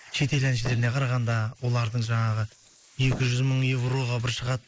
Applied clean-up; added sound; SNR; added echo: neural mask model Resemble Enhance denoiser.